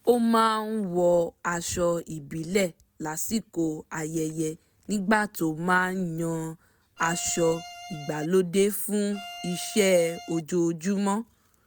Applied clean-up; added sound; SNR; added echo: none; Bowed string instrument; 14 dB; none.